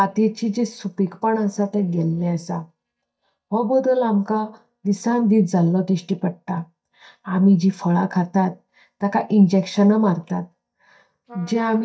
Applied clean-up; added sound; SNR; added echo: neural mask model DeepFilterNet 3.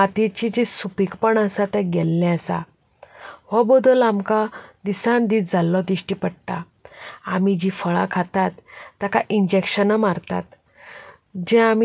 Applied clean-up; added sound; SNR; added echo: none; none; none; none.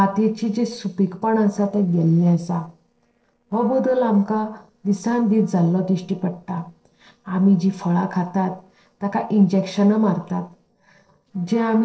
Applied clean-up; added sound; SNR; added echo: neural separator model SepFormer DNS4.